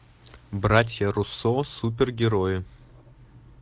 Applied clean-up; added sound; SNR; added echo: none; none; none; none.